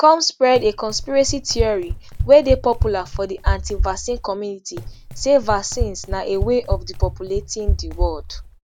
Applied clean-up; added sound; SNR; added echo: none; Run; 5 dB; none.